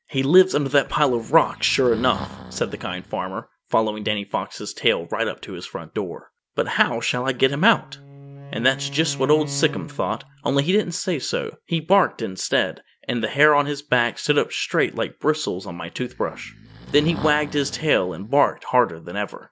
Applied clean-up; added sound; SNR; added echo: none; Bowed string instrument + Breathing; 15 dB; none.